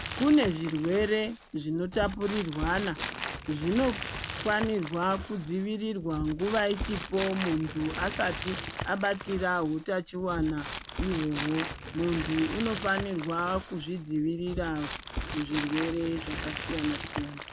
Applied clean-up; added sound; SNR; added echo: none; Crumpling, crinkling; 8 dB; none.